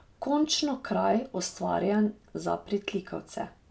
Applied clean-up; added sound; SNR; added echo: none; none; none; none.